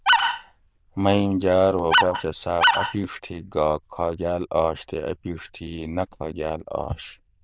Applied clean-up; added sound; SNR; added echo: neural diffusion model UNIVERSE++.